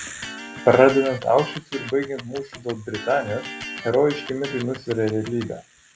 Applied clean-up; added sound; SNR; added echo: none; Electric guitar; 14 dB; none.